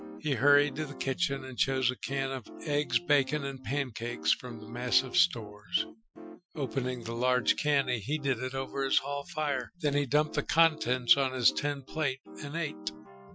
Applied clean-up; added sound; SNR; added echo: classical method Wiener filter.